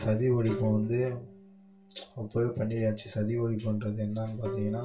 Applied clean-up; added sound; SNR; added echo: none; Bowed string instrument; 14 dB; reverberation time 0.2 s.